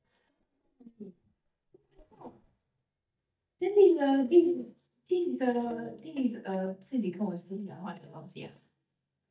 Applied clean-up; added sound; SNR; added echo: neural mask model DeepFilterNet 3.